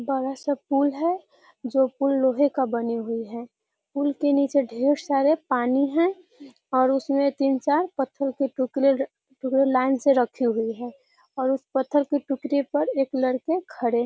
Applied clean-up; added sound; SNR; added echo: none; none; none; none.